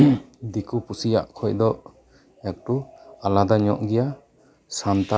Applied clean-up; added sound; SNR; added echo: none; none; none; none.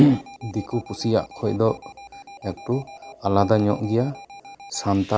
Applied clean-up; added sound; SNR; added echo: none; Alarm; 19 dB; none.